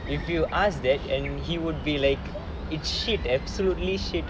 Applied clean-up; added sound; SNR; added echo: none; none; none; none.